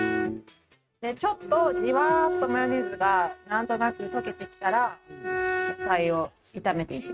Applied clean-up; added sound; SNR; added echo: neural mask model RNNoise.